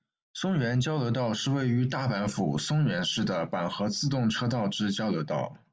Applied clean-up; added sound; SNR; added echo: none; none; none; none.